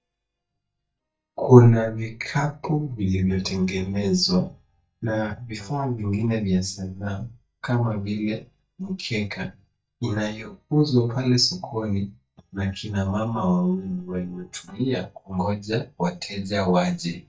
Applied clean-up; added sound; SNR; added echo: neural mask model DeepFilterNet 3.